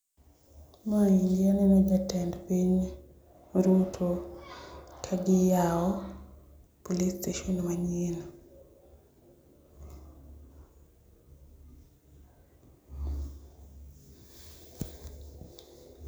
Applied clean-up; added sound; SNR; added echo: none; none; none; none.